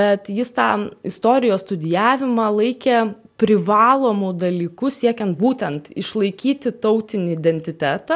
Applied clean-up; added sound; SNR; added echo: none; none; none; none.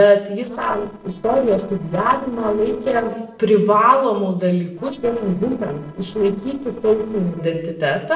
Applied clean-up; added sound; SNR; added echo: neural separator model SepFormer DNS4.